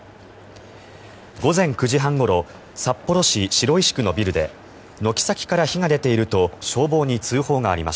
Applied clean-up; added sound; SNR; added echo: none; none; none; none.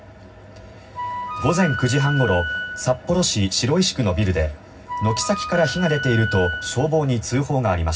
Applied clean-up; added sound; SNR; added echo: none; Wind instrument, woodwind instrument; 7 dB; reverberation time 0.4 s.